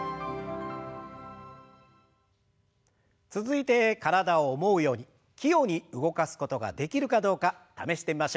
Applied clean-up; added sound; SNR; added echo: none; none; none; none.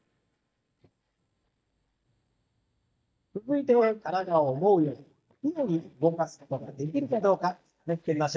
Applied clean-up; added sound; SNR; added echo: neural mask model DeepFilterNet 3.